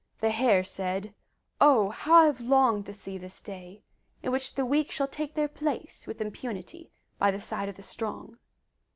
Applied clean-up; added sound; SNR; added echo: none; none; none; none.